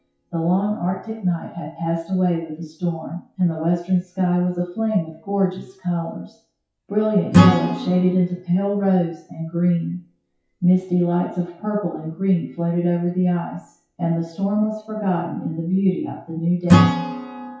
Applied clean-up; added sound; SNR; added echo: classical method WPE with log-MMSE.